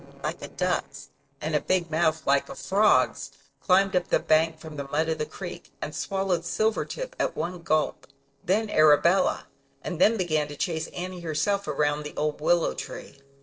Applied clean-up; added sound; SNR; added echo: neural separator model SepFormer DNS4.